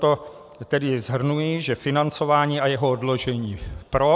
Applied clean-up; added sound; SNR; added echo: none; none; none; none.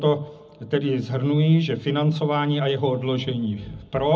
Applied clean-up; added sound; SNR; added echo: none; none; none; reverberation time 0.4 s.